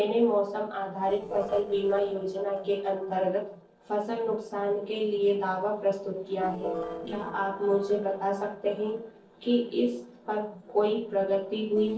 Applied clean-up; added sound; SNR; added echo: neural separator model SepFormer DNS4.